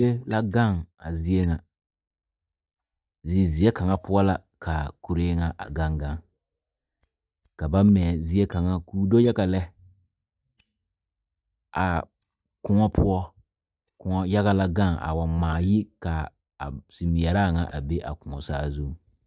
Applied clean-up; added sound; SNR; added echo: neural mask model DeepFilterNet 3.